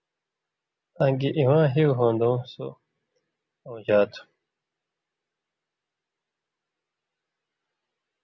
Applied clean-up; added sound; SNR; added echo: none; none; none; none.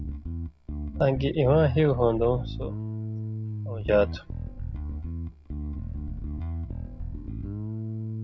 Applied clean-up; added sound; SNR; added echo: none; Bass guitar; 4 dB; none.